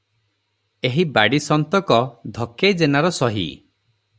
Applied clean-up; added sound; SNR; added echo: none; none; none; none.